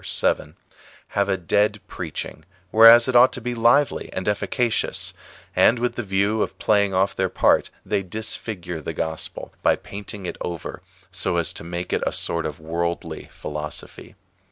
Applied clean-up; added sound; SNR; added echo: none; none; none; none.